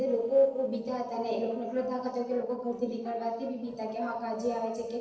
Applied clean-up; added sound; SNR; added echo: neural separator model SepFormer DNS4.